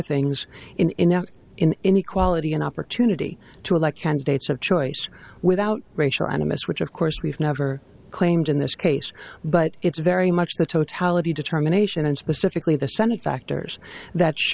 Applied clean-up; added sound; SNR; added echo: none; none; none; none.